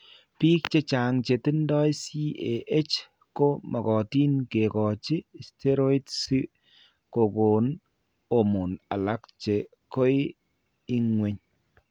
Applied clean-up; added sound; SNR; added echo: none; none; none; none.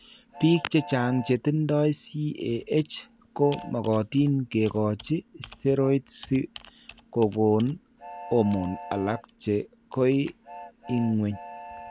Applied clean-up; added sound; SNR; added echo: none; Train + Computer keyboard; 18 dB; none.